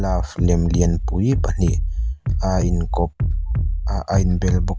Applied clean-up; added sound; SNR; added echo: none; Bass drum; -1 dB; none.